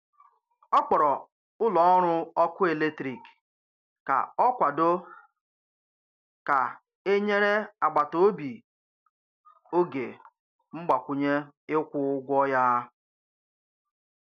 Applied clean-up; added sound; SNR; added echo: none; none; none; none.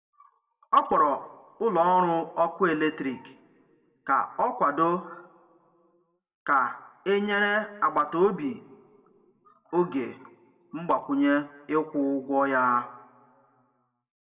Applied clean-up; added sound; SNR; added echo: none; none; none; reverberation time 1.0 s.